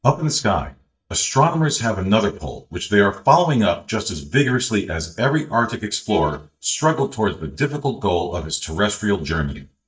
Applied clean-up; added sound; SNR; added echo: neural mask model DeepFilterNet 3.